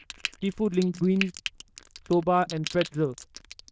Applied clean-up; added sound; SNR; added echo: neural diffusion model UNIVERSE++.